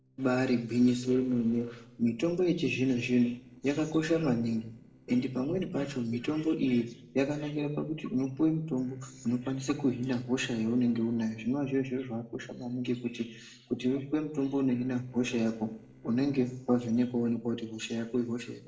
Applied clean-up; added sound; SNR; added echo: neural separator model SepFormer DNS4.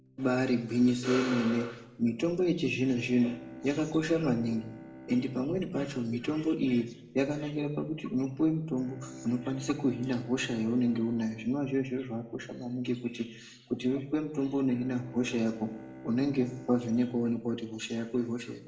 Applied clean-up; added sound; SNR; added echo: none; Bowed string instrument; 19 dB; reverberation time 0.8 s.